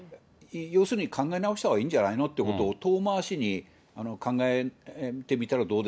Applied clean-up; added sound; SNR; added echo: none; none; none; none.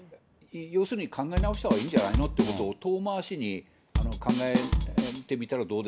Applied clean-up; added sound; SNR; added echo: none; Bass drum / Snare drum / Drum kit; -3 dB; none.